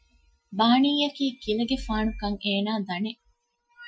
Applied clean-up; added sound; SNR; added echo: classical method Wiener filter.